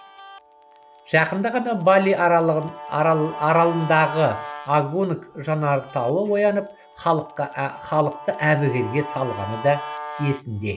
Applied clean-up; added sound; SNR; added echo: none; Guitar; 14 dB; none.